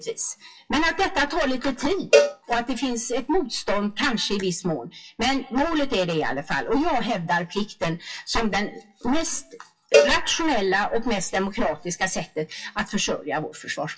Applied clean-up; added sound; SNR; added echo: classical method WPE with log-MMSE.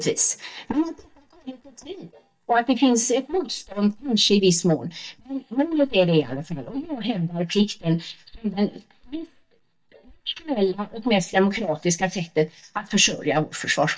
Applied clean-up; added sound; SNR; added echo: neural mask model DeepFilterNet 3.